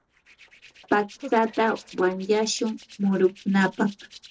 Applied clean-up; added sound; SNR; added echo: neural separator model SepFormer DNS4.